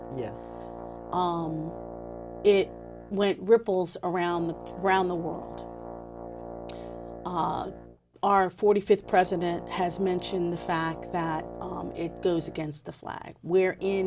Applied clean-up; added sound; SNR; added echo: none; Brass instrument; 13 dB; none.